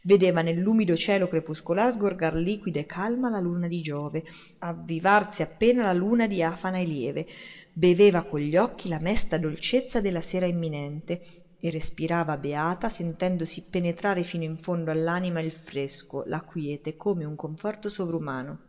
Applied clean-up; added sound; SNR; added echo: none; none; none; reverberation time 1.6 s.